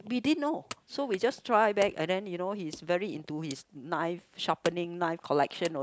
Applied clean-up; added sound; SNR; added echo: neural mask model Resemble Enhance denoiser.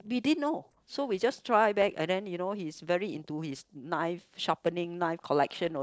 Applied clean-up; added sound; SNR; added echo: neural separator model SepFormer DNS4.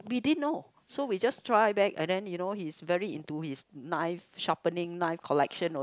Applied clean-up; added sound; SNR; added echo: none; none; none; none.